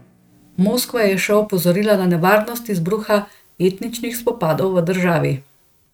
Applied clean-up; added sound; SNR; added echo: neural mask model RNNoise.